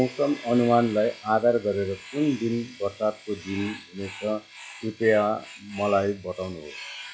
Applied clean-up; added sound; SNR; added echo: classical method log-MMSE.